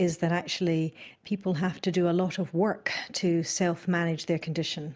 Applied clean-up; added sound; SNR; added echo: none; none; none; none.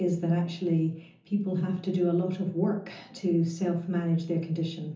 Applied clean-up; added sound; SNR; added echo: none; none; none; reverberation time 0.6 s.